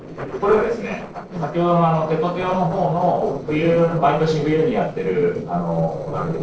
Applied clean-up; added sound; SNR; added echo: neural separator model SepFormer DNS4.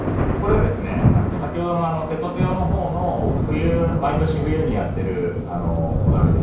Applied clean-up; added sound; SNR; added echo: none; Thunder; -2 dB; reverberation time 0.6 s.